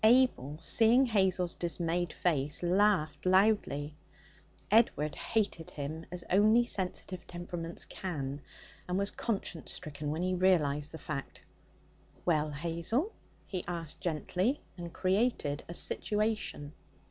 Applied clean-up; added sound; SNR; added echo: none; none; none; none.